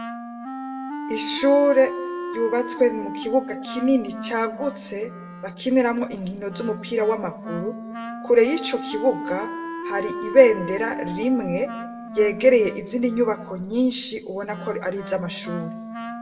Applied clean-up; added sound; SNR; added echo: none; Wind instrument, woodwind instrument; 11 dB; reverberation time 0.9 s.